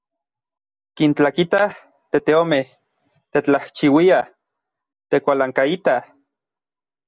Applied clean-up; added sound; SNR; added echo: none; none; none; none.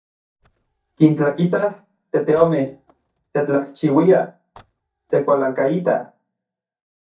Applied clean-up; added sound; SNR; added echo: neural mask model DeepFilterNet 3.